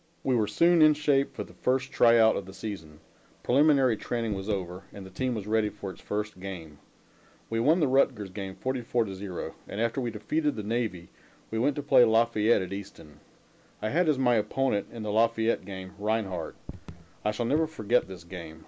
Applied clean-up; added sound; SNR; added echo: none; Raindrop / Drip; 17 dB; none.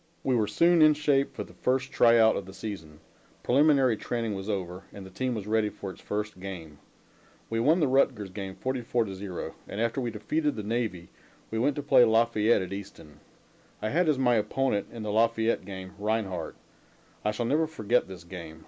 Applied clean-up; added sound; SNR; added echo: none; none; none; none.